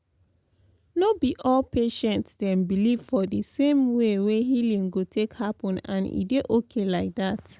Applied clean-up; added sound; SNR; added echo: none; none; none; none.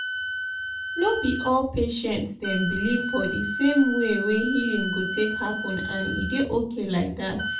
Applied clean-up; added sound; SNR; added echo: none; Wind instrument, woodwind instrument; 6 dB; reverberation time 0.3 s.